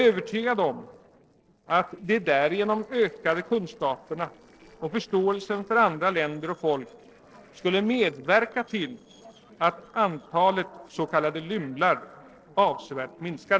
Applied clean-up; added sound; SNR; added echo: neural separator model SepFormer DNS4.